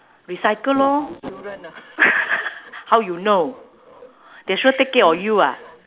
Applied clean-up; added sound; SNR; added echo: none; none; none; none.